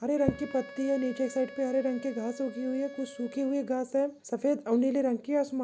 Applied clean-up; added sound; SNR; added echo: none; Wind instrument, woodwind instrument; 19 dB; none.